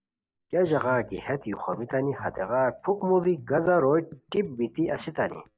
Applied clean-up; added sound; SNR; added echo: neural mask model DeepFilterNet 3.